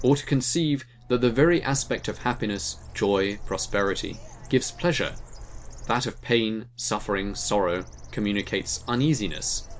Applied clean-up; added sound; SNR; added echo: none; Bird; 14 dB; none.